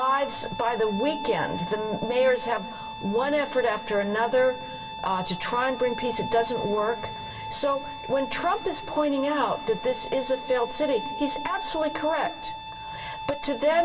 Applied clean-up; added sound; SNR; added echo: none; Bowed string instrument; 10 dB; reverberation time 2.0 s.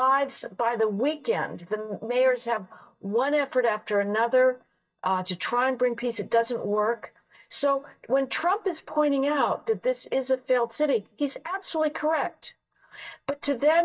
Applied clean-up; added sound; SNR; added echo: neural mask model DeepFilterNet 3.